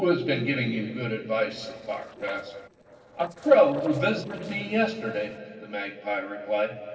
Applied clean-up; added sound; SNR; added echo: neural separator model SepFormer DNS4.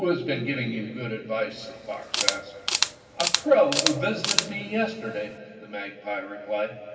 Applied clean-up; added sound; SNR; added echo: none; Camera; 1 dB; reverberation time 2.8 s.